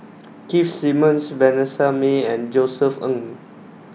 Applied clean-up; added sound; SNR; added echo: none; none; none; none.